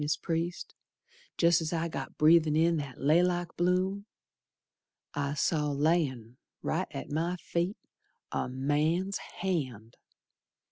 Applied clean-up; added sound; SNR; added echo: none; none; none; none.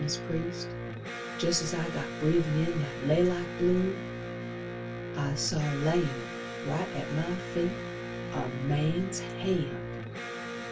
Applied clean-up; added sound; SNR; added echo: none; Electric guitar; 6 dB; reverberation time 0.2 s.